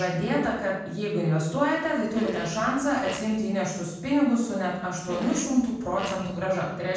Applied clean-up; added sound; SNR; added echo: neural separator model SepFormer DNS4.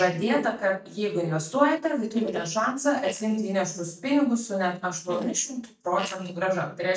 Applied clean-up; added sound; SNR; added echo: neural mask model DeepFilterNet 3.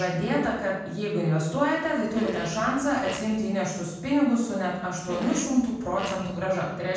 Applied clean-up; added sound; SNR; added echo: none; Fart; 13 dB; reverberation time 1.2 s.